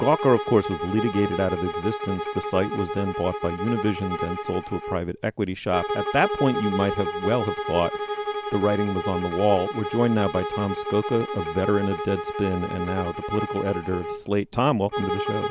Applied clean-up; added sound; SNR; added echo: none; Bowed string instrument; 5 dB; none.